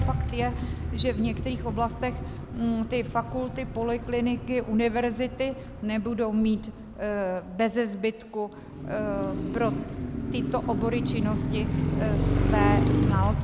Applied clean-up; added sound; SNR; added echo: none; Car passing by; 0 dB; none.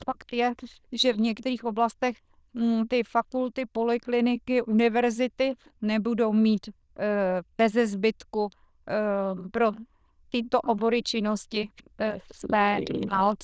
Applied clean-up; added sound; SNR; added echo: neural diffusion model UNIVERSE++.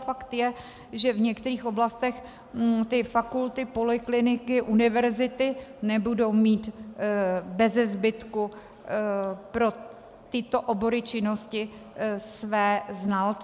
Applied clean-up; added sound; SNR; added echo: none; none; none; none.